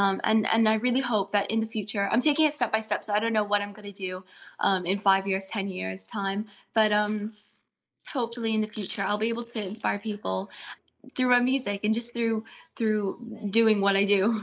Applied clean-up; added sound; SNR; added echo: neural mask model Resemble Enhance denoiser.